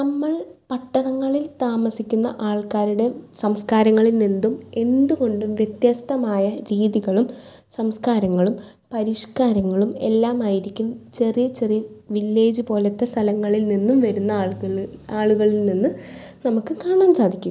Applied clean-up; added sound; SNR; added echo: none; none; none; none.